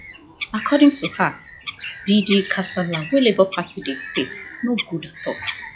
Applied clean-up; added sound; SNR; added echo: classical method log-MMSE.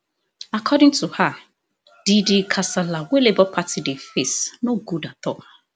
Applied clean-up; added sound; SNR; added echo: none; none; none; none.